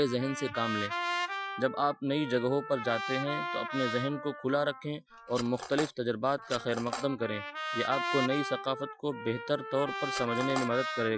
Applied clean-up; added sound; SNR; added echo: classical method Wiener filter.